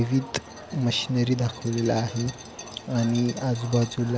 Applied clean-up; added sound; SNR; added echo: none; Glass; 19 dB; none.